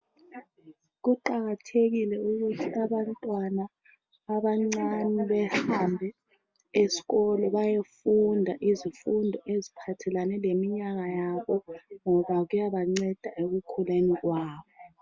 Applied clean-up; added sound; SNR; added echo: none; none; none; none.